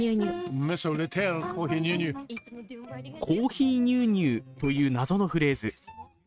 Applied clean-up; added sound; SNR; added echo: neural mask model RNNoise.